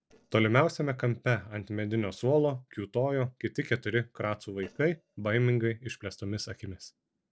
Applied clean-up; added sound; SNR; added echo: neural separator model SepFormer DNS4.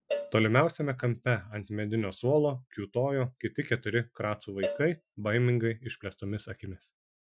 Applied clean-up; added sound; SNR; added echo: classical method Wiener filter.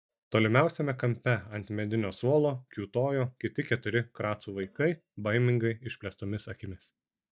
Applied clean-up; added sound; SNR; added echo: neural mask model DeepFilterNet 3.